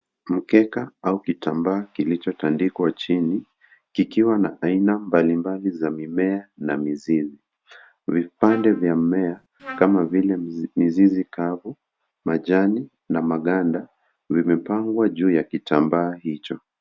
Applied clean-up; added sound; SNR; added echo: none; Trumpet; 18 dB; none.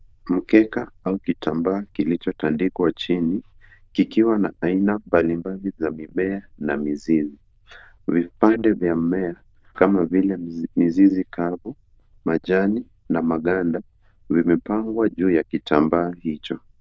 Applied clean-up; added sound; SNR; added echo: neural diffusion model UNIVERSE++.